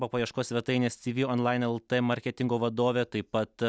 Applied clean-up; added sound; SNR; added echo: none; none; none; none.